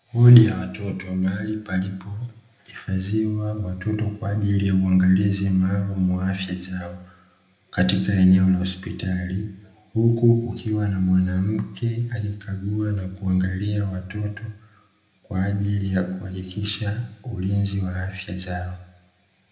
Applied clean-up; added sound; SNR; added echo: none; none; none; reverberation time 0.7 s.